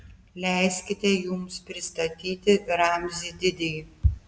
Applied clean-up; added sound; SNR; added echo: none; none; none; none.